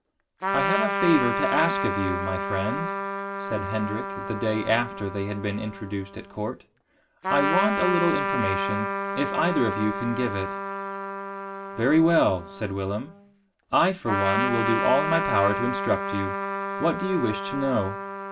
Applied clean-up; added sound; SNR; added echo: none; Trumpet; 2 dB; reverberation time 0.2 s.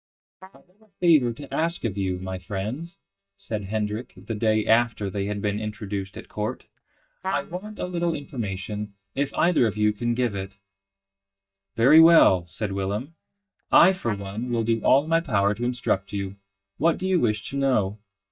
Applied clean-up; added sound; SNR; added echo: neural mask model DeepFilterNet 3.